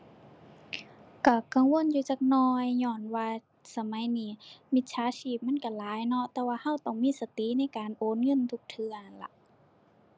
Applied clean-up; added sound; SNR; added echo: none; none; none; none.